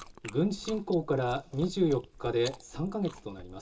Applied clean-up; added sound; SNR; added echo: none; Chewing, mastication; 16 dB; reverberation time 0.2 s.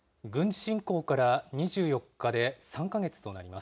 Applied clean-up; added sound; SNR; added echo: none; none; none; none.